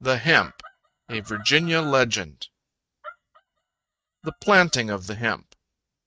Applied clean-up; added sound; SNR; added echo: neural mask model RNNoise.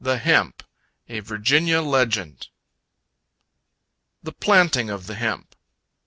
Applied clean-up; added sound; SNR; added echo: none; none; none; none.